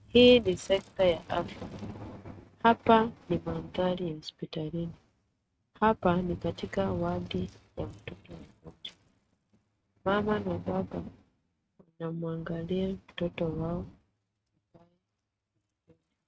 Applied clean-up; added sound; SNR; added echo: neural mask model RNNoise.